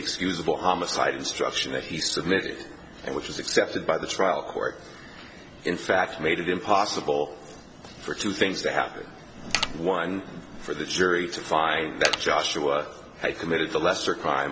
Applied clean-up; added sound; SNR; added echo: none; Mechanisms; 1 dB; none.